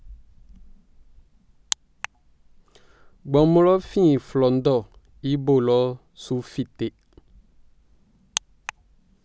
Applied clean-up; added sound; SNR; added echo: none; none; none; none.